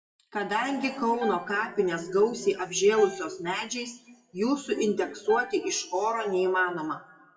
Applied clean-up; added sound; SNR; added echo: classical method WPE with log-MMSE.